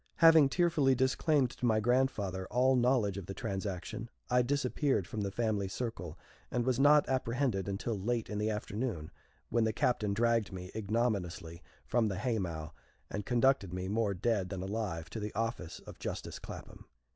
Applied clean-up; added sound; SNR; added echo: none; none; none; none.